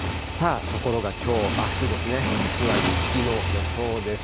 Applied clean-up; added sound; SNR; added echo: none; Motorcycle / Engine; -1 dB; none.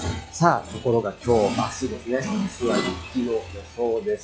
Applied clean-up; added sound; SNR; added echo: classical method log-MMSE.